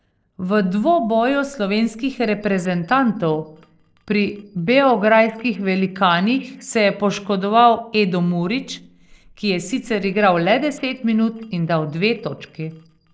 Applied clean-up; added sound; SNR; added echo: neural separator model SepFormer DNS4.